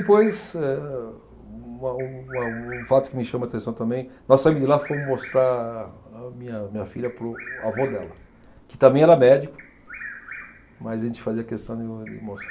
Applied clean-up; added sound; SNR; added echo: none; Bird vocalization, bird call, bird song; 20 dB; none.